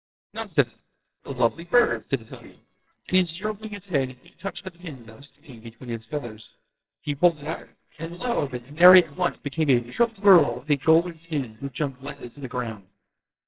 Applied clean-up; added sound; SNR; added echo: neural separator model SepFormer WHAMR!.